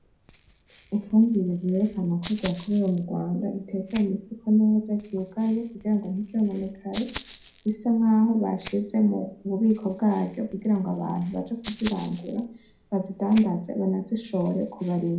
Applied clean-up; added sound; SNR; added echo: none; Rattle (instrument); 4 dB; reverberation time 0.4 s.